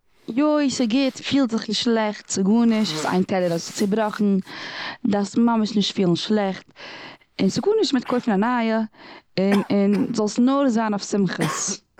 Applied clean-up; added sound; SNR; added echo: none; Cough; 18 dB; none.